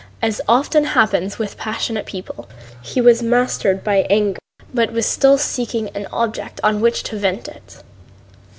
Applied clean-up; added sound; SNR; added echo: none; none; none; none.